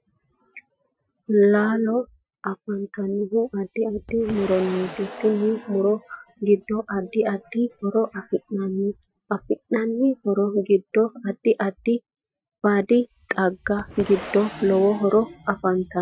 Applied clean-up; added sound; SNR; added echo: classical method Wiener filter.